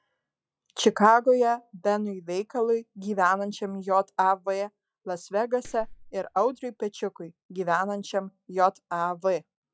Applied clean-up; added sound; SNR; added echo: classical method log-MMSE.